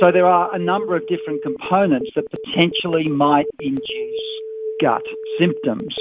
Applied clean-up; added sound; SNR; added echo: none; Telephone; 9 dB; none.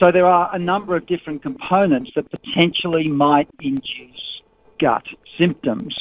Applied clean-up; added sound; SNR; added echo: neural separator model SepFormer DNS4.